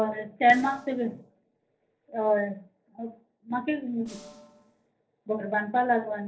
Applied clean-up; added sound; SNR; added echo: neural separator model SepFormer DNS4.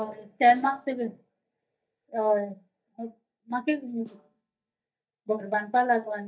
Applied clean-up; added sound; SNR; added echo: neural mask model DeepFilterNet 3.